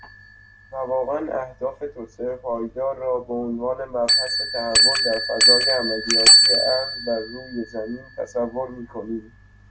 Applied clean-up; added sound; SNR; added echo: none; Bell; -5 dB; none.